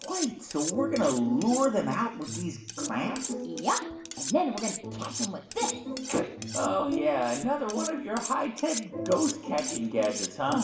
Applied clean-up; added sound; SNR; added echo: none; Cutlery, silverware; 10 dB; reverberation time 0.8 s.